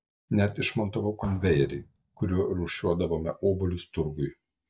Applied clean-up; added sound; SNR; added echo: neural mask model DeepFilterNet 3.